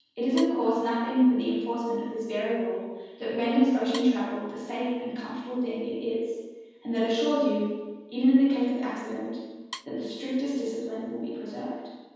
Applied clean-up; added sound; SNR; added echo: none; Wood; 18 dB; reverberation time 1.2 s.